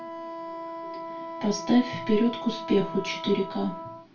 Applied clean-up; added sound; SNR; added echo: none; Wind instrument, woodwind instrument; 9 dB; reverberation time 0.2 s.